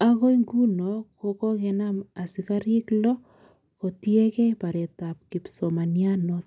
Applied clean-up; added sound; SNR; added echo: none; none; none; none.